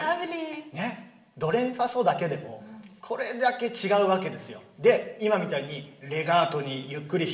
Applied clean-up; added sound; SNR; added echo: none; none; none; reverberation time 0.9 s.